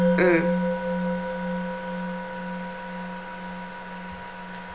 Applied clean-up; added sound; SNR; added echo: none; Musical instrument; -3 dB; none.